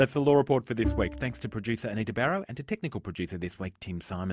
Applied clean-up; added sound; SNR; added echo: none; Bowed string instrument; 7 dB; none.